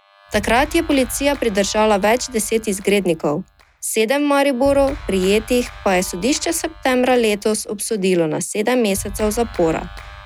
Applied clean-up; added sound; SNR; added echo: none; Clapping; 17 dB; none.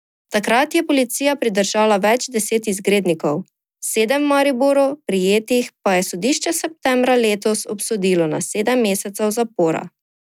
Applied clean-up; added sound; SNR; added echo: none; none; none; none.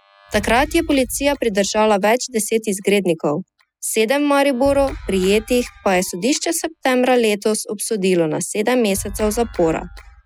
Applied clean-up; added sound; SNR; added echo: classical method spectral subtraction.